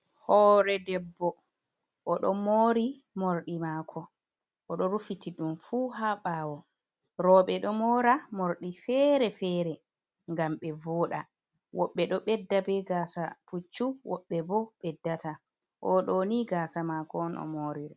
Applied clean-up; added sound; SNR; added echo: none; none; none; none.